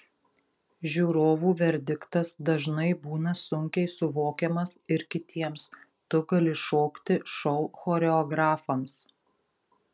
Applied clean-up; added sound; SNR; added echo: none; none; none; none.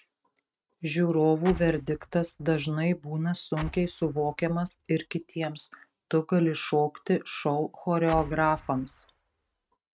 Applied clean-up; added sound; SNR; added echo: neural mask model RNNoise.